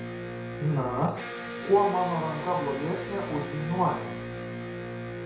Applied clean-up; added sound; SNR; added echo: none; Electric guitar; 6 dB; reverberation time 0.6 s.